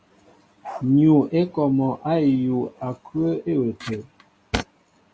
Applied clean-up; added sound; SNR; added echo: none; Bark; 15 dB; none.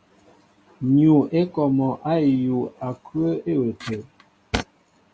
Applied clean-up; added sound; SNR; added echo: none; none; none; none.